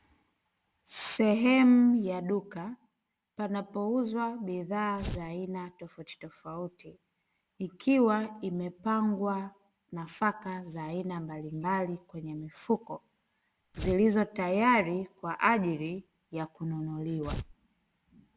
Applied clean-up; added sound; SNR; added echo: none; Tearing; 7 dB; none.